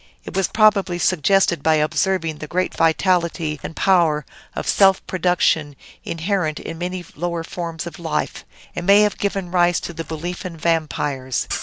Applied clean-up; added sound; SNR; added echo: none; Camera; 20 dB; none.